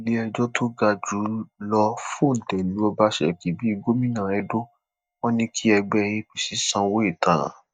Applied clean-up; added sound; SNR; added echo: neural mask model DeepFilterNet 3.